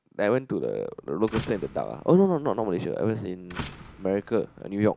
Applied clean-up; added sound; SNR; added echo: none; Slam; 16 dB; none.